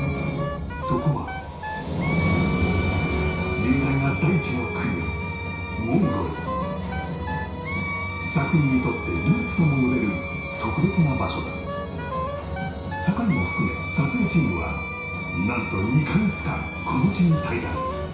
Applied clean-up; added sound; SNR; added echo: none; Wind instrument, woodwind instrument; 9 dB; reverberation time 0.6 s.